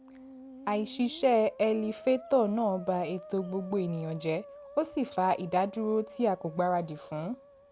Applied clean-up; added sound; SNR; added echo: none; Musical instrument; 18 dB; none.